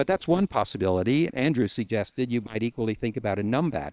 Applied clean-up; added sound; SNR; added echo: neural separator model SepFormer WHAM!.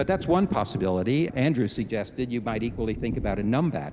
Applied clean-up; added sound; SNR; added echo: none; Thunder; 13 dB; none.